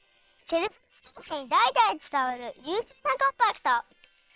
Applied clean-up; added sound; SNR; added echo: neural separator model SepFormer WHAM!.